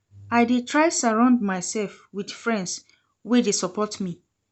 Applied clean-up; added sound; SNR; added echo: none; none; none; none.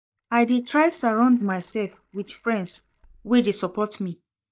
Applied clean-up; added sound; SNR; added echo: neural mask model DeepFilterNet 3.